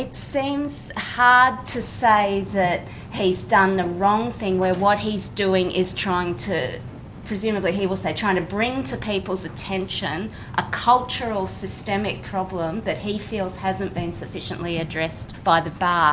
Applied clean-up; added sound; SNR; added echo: none; none; none; none.